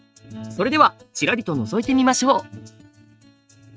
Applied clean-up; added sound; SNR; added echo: neural mask model RNNoise.